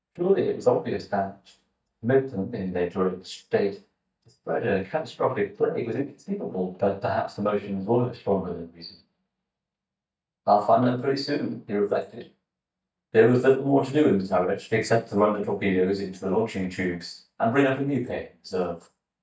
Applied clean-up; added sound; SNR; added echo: neural mask model DeepFilterNet 3.